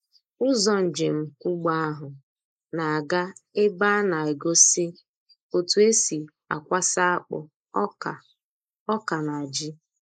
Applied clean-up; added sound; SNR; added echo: neural mask model Resemble Enhance denoiser.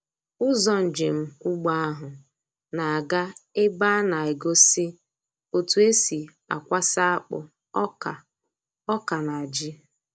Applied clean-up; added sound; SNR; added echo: none; none; none; none.